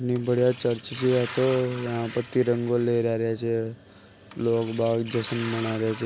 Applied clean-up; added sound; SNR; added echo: none; Liquid; 16 dB; none.